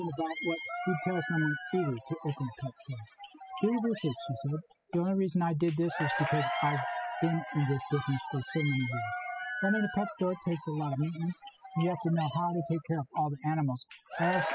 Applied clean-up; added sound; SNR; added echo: classical method spectral subtraction.